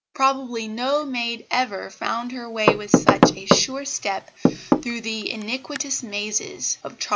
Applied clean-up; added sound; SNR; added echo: none; Knock / Wood; -4 dB; none.